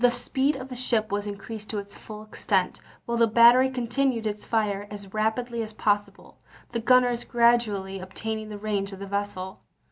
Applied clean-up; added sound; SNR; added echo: none; none; none; none.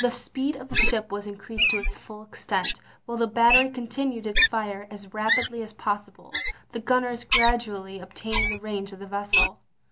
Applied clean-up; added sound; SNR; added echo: none; Wild animals; 0 dB; none.